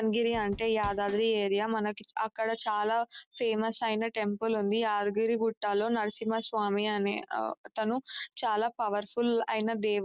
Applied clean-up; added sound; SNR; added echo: none; Drum / Drum kit; 15 dB; none.